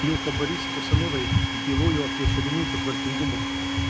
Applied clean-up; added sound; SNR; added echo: none; Dog + Domestic sounds, home sounds; -4 dB; none.